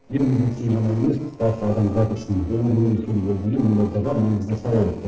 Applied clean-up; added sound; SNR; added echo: neural separator model SepFormer DNS4.